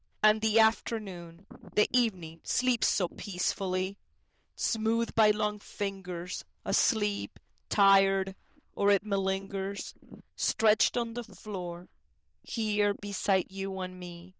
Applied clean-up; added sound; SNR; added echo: neural diffusion model UNIVERSE++.